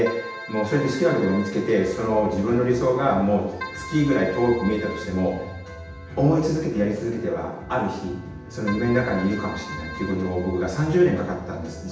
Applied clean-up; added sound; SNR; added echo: none; Keyboard (musical); 15 dB; reverberation time 0.9 s.